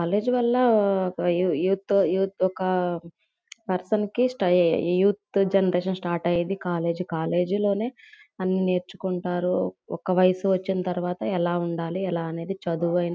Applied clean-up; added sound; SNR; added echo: none; none; none; none.